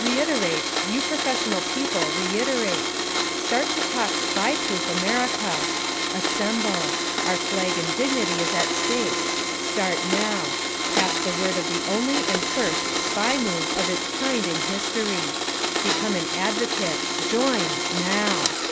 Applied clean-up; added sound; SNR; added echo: none; Domestic sounds, home sounds; -3 dB; none.